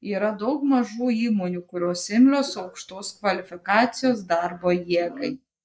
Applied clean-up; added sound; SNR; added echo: neural mask model Resemble Enhance denoiser.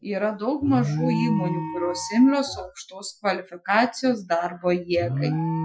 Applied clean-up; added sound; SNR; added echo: classical method Wiener filter.